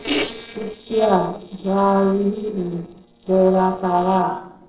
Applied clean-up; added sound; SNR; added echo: neural separator model SepFormer DNS4.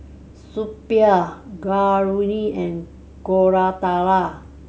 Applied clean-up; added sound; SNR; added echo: none; none; none; none.